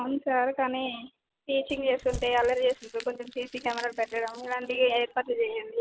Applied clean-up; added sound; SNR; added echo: none; Crumpling, crinkling / Crushing; 17 dB; none.